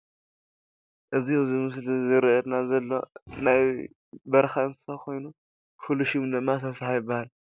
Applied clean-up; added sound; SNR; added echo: none; none; none; none.